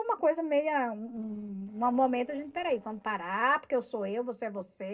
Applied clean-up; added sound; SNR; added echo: neural separator model SepFormer DNS4.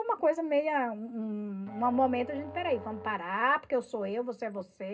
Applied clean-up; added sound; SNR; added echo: none; Musical instrument; 16 dB; reverberation time 0.2 s.